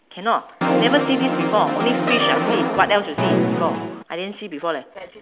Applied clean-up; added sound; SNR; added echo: none; Brass instrument; -2 dB; none.